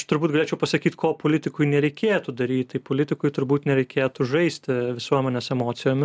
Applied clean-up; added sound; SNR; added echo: none; none; none; none.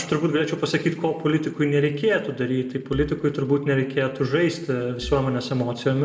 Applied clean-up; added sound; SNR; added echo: none; Marimba, xylophone; 14 dB; reverberation time 0.8 s.